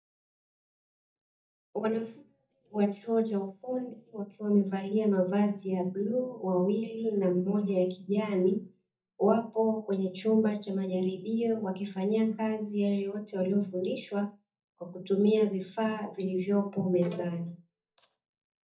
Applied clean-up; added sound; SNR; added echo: neural mask model DeepFilterNet 3.